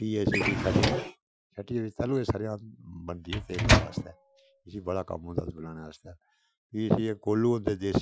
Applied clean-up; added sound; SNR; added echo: classical method Wiener filter.